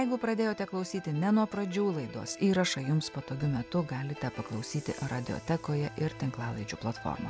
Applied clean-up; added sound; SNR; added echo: none; none; none; none.